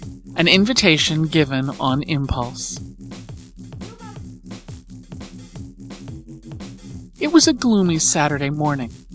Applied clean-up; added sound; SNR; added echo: none; Drum kit; 15 dB; none.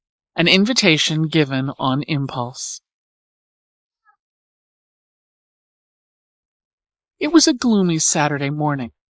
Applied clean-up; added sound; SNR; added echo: neural mask model Resemble Enhance denoiser.